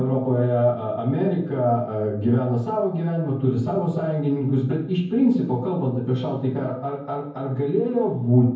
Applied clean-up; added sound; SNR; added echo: none; none; none; reverberation time 0.9 s.